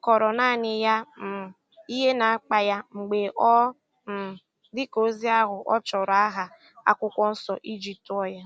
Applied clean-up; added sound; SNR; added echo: none; none; none; none.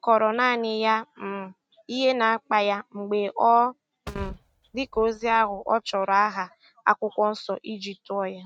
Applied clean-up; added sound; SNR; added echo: neural mask model RNNoise.